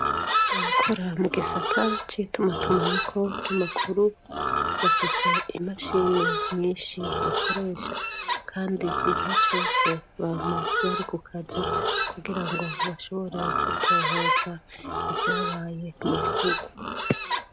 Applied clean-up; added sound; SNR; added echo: none; Livestock, farm animals, working animals; -2 dB; none.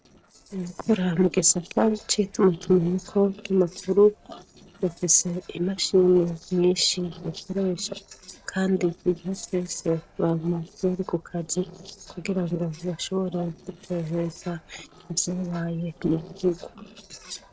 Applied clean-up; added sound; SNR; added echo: neural separator model SepFormer DNS4.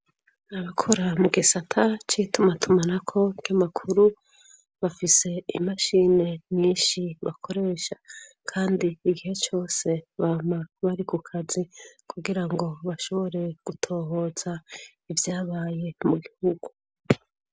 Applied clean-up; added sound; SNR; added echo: none; none; none; none.